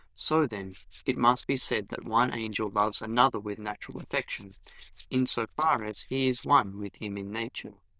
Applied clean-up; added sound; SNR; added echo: neural diffusion model UNIVERSE++.